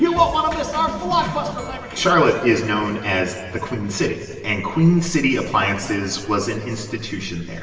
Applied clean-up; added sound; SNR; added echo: none; none; none; reverberation time 2.3 s.